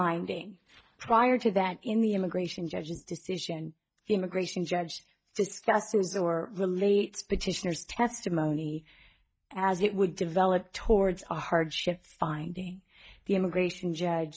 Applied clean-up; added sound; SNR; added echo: neural mask model DeepFilterNet 3.